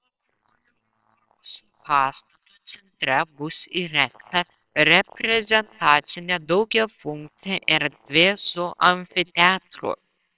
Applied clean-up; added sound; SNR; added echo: neural separator model SepFormer WHAMR!.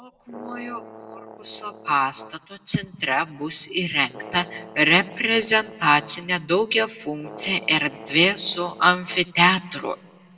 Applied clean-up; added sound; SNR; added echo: none; Brass instrument; 19 dB; reverberation time 0.6 s.